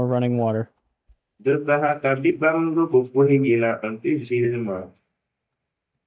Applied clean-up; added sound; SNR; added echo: neural mask model DeepFilterNet 3.